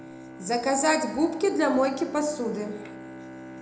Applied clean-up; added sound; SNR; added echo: none; Bowed string instrument; 16 dB; reverberation time 0.7 s.